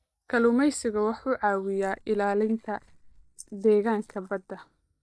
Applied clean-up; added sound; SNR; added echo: neural mask model DeepFilterNet 3.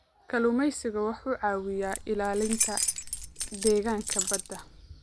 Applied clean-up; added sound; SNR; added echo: none; Keys jangling; -3 dB; none.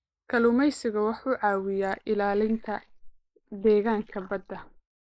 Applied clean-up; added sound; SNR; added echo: neural mask model Resemble Enhance denoiser.